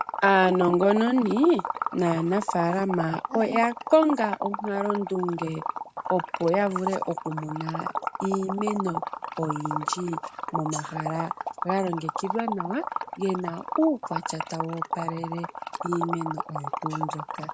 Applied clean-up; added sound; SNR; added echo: none; Liquid; 6 dB; none.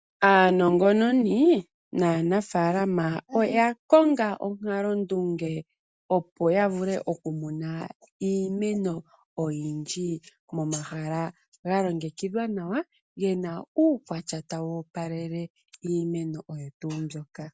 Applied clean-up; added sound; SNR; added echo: none; none; none; none.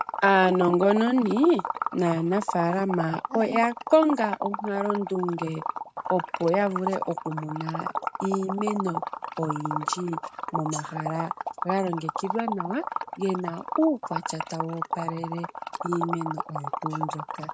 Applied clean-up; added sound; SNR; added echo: neural mask model RNNoise.